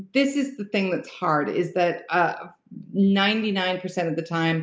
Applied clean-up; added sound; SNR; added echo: none; none; none; none.